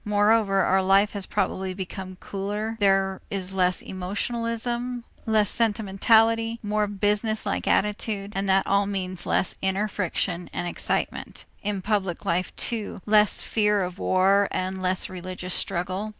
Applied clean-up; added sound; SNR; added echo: none; none; none; none.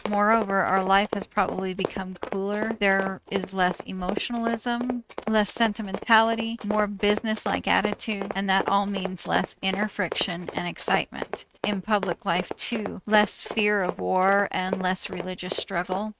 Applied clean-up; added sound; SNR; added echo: neural mask model RNNoise.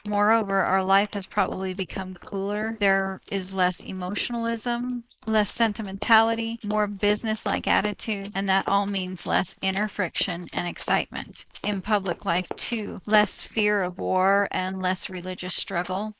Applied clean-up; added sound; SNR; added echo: neural mask model Resemble Enhance denoiser.